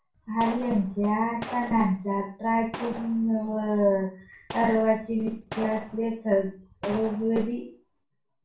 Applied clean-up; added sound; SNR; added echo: none; Gunshot, gunfire; 15 dB; reverberation time 0.3 s.